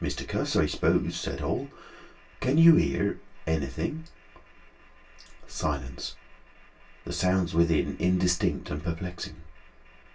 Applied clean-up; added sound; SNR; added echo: none; none; none; reverberation time 0.2 s.